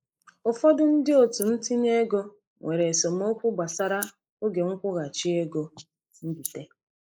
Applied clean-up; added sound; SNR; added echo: neural mask model Resemble Enhance denoiser.